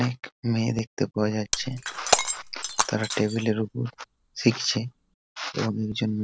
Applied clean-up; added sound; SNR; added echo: none; Shatter; 3 dB; none.